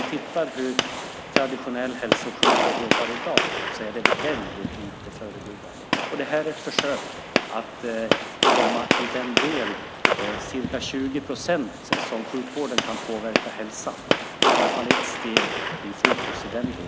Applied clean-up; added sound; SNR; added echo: none; Gunshot, gunfire; -5 dB; none.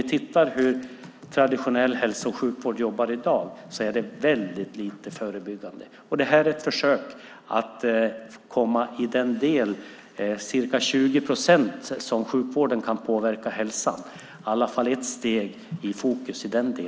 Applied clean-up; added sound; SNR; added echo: none; none; none; none.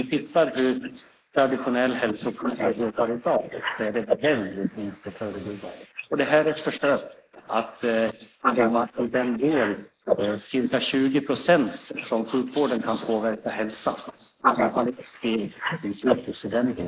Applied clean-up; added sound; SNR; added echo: neural mask model Resemble Enhance denoiser.